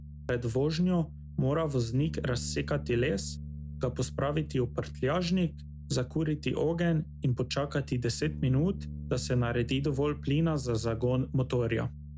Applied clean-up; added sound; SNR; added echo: none; Bass guitar; 11 dB; none.